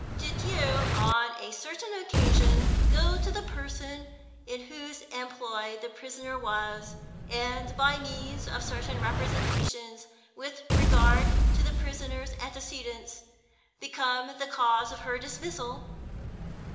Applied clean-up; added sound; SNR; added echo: none; Explosion; -5 dB; reverberation time 0.8 s.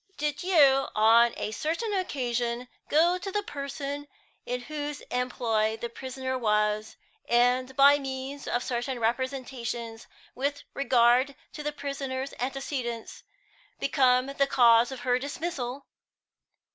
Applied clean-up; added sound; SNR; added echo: none; none; none; none.